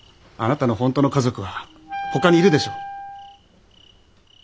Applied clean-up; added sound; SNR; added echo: none; Wind instrument, woodwind instrument; 10 dB; none.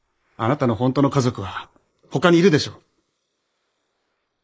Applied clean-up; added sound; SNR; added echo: neural mask model Resemble Enhance denoiser.